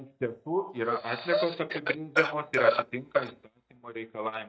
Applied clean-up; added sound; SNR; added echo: neural mask model DeepFilterNet 3.